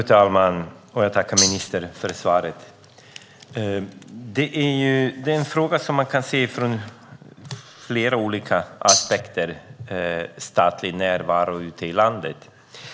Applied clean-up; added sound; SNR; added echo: none; Tambourine; -3 dB; none.